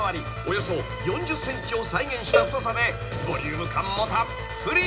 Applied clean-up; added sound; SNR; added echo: none; Cowbell; 3 dB; reverberation time 0.9 s.